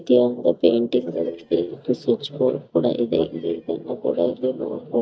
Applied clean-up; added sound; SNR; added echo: neural mask model DeepFilterNet 3.